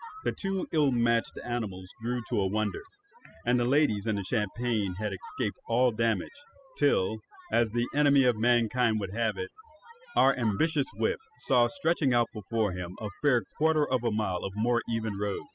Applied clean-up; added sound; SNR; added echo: classical method spectral subtraction.